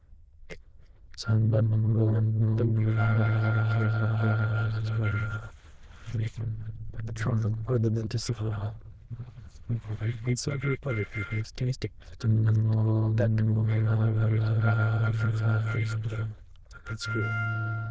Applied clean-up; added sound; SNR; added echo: neural diffusion model UNIVERSE++.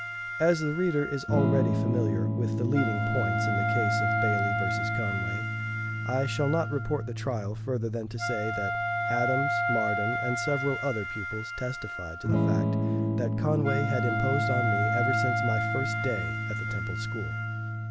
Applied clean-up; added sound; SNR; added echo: none; Wind instrument, woodwind instrument + Electric guitar / Strum; -3 dB; none.